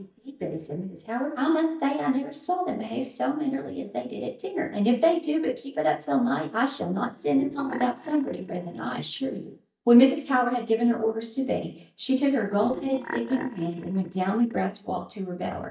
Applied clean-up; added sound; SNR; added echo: neural mask model DeepFilterNet 3.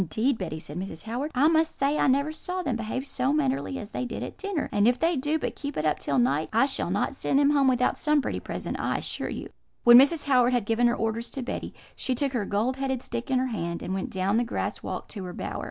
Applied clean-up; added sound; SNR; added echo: none; none; none; none.